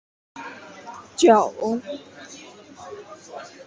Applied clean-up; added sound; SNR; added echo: none; none; none; none.